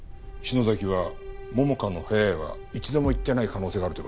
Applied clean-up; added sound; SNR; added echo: none; none; none; none.